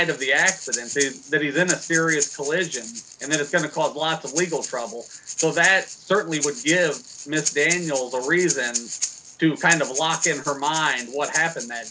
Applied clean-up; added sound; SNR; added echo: none; Breathing; 7 dB; none.